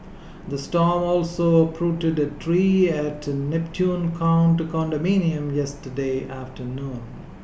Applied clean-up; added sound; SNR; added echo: none; none; none; none.